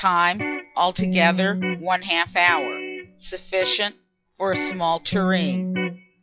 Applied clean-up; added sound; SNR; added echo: classical method log-MMSE.